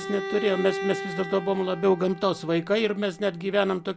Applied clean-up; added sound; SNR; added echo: none; Bowed string instrument; 10 dB; none.